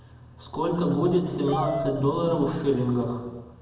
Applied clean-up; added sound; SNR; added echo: none; Dog; 10 dB; reverberation time 1.1 s.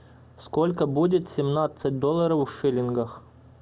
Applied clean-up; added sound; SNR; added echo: none; none; none; none.